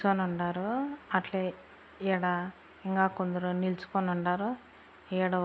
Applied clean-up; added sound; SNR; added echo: none; none; none; none.